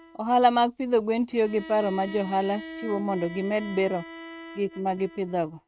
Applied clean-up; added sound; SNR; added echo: neural mask model RNNoise.